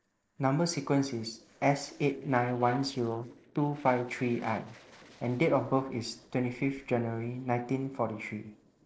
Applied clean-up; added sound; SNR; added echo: neural separator model SepFormer DNS4.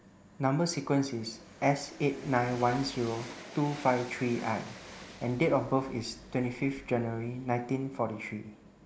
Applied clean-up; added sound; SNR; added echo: none; Train; 18 dB; none.